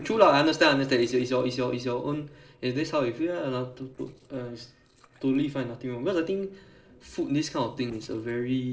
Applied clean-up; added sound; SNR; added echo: neural separator model SepFormer DNS4.